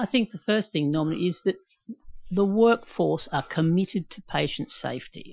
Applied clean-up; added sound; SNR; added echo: classical method Wiener filter.